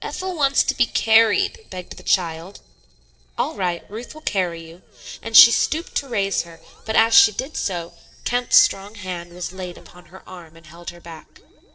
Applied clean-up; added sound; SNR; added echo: neural separator model SepFormer DNS4.